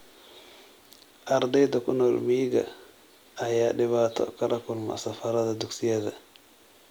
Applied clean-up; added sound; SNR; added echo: none; none; none; none.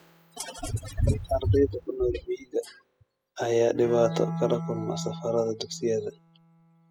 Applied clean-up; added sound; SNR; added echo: classical method spectral subtraction.